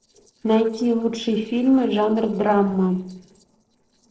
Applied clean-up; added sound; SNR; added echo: neural separator model SepFormer DNS4.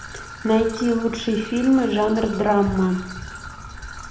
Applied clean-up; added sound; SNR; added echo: none; Trickle, dribble / Traffic noise, roadway noise; 14 dB; reverberation time 0.7 s.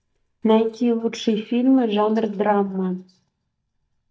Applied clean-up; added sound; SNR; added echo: neural mask model DeepFilterNet 3.